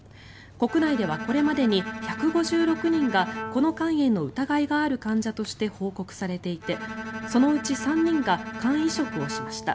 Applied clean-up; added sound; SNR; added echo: none; Bowed string instrument; 11 dB; none.